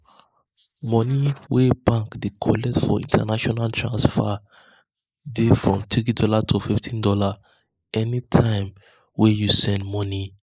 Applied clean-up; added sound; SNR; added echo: neural mask model Resemble Enhance denoiser.